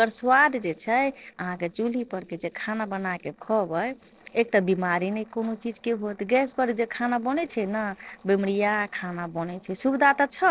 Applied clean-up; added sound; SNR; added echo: neural separator model SepFormer DNS4.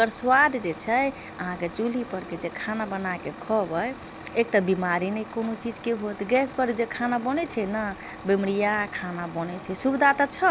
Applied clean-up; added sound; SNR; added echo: none; Truck; 15 dB; none.